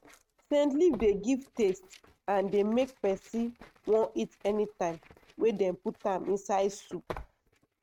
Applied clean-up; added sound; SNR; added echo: neural mask model RNNoise.